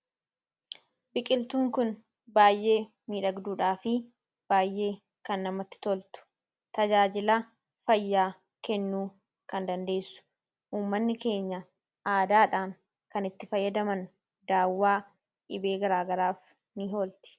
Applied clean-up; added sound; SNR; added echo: none; none; none; none.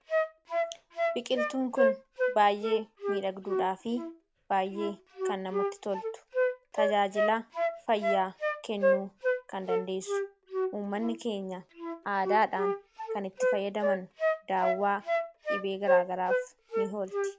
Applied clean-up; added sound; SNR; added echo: none; Wind instrument, woodwind instrument; -1 dB; none.